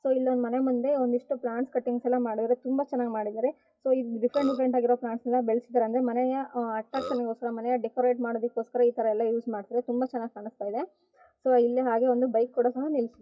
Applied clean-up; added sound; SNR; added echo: classical method WPE with log-MMSE.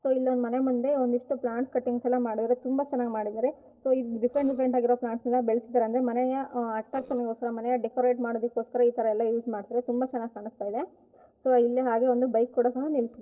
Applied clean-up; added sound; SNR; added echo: neural separator model SepFormer DNS4.